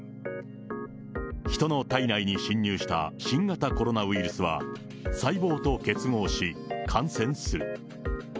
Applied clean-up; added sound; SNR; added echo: none; none; none; none.